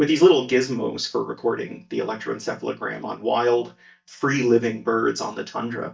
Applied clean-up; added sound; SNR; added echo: neural mask model DeepFilterNet 3.